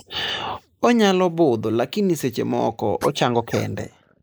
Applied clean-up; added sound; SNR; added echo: neural mask model Resemble Enhance denoiser.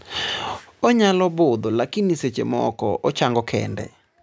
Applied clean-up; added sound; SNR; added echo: none; none; none; none.